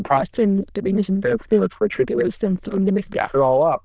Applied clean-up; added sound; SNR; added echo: neural diffusion model UNIVERSE++.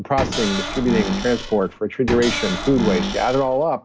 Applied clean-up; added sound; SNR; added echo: none; Cupboard open or close / Door; 5 dB; none.